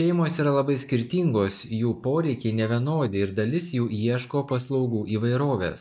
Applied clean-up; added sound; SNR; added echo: neural mask model DeepFilterNet 3.